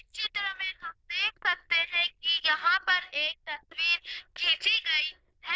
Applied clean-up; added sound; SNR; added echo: neural diffusion model UNIVERSE++.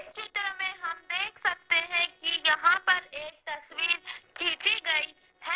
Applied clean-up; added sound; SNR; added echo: neural separator model SepFormer DNS4.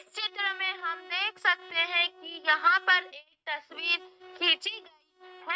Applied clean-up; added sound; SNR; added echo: neural mask model RNNoise.